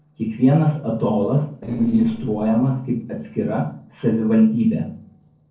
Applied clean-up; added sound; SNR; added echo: neural separator model SepFormer DNS4.